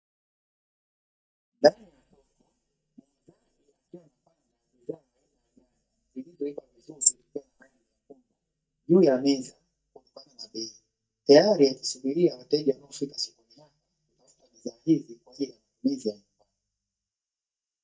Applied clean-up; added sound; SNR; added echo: neural mask model DeepFilterNet 3.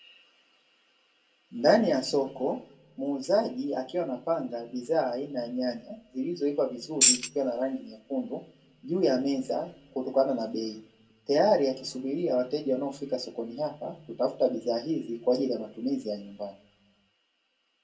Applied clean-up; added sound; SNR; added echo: none; Tambourine; -4 dB; reverberation time 0.2 s.